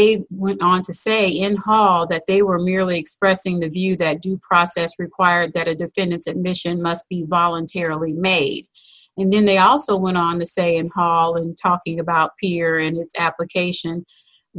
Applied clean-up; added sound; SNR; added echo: none; none; none; none.